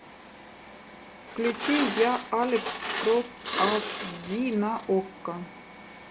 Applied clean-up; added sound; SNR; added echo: none; Glass; 4 dB; none.